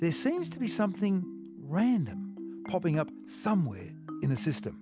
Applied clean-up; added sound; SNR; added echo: none; none; none; none.